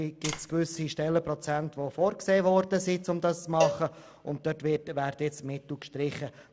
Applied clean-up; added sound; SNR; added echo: none; Cowbell + Tap; 6 dB; none.